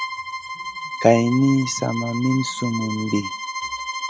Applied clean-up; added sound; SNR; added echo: none; Bowed string instrument; 8 dB; none.